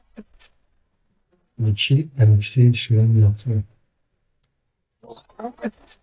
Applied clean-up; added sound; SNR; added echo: neural mask model DeepFilterNet 3.